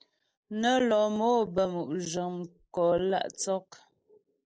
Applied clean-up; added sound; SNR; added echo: neural mask model Resemble Enhance denoiser.